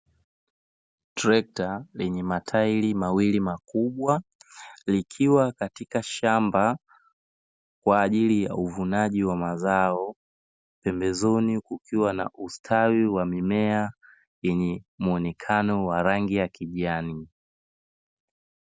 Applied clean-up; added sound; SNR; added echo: none; none; none; none.